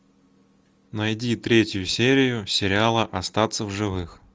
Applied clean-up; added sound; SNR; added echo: none; none; none; none.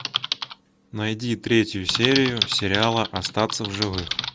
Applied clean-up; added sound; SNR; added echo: none; Typing; 6 dB; none.